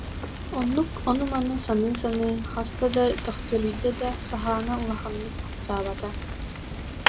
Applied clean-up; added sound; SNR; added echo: none; Fire; 4 dB; none.